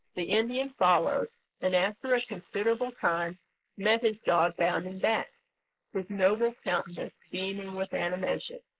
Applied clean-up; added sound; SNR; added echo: neural mask model Resemble Enhance denoiser.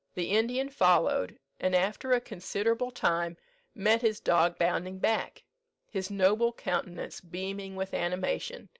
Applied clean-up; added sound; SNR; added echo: none; none; none; none.